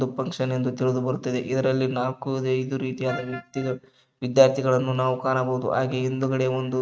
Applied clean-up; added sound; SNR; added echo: neural mask model RNNoise.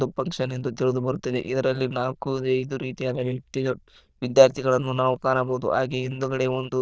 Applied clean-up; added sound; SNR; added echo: neural diffusion model UNIVERSE++.